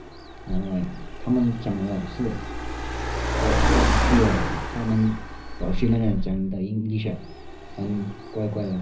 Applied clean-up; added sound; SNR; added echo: none; Car; 0 dB; reverberation time 0.5 s.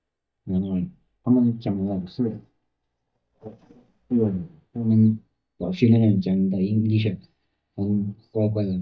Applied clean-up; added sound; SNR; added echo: neural mask model DeepFilterNet 3.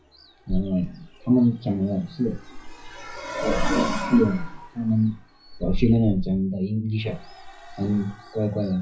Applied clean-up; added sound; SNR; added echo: classical method WPE with log-MMSE.